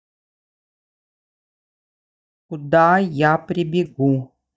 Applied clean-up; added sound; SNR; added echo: neural mask model DeepFilterNet 3.